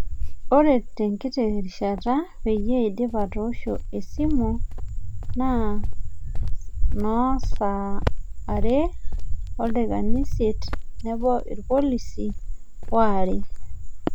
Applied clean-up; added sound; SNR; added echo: none; Cricket; -3 dB; none.